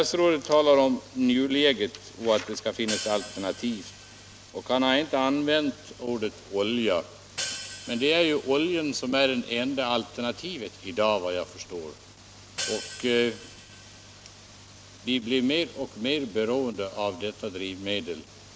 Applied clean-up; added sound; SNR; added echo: none; Hi-hat; 14 dB; none.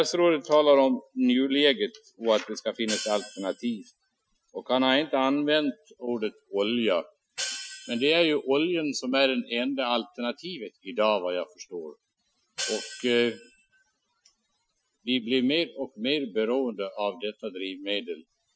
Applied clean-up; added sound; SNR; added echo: classical method Wiener filter.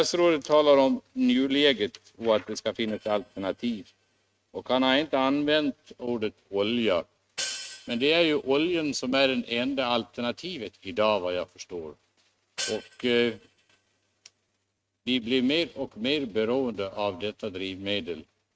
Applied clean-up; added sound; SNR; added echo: neural mask model RNNoise.